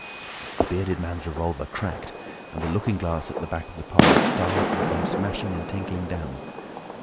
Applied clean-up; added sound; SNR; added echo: none; Fireworks; -3 dB; none.